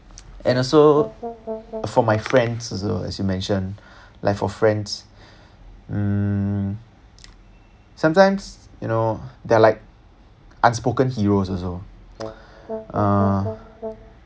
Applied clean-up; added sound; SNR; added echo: none; Brass instrument; 11 dB; none.